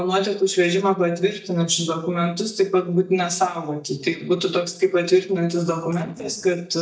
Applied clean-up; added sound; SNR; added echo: neural mask model DeepFilterNet 3.